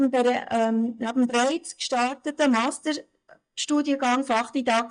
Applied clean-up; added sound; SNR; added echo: neural mask model DeepFilterNet 3.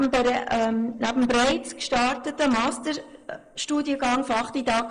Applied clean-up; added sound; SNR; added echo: neural mask model Resemble Enhance denoiser.